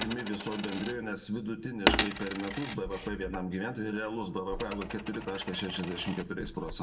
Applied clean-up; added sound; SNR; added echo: none; Coin (dropping); 2 dB; reverberation time 0.5 s.